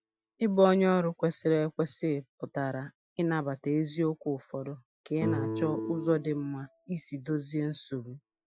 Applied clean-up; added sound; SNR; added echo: classical method Wiener filter.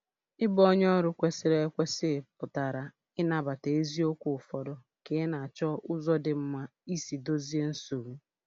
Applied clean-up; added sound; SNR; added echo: none; none; none; none.